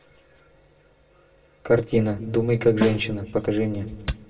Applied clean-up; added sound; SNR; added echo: none; Snare drum; 8 dB; reverberation time 1.4 s.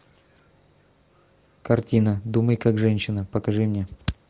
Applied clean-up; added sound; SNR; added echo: none; none; none; none.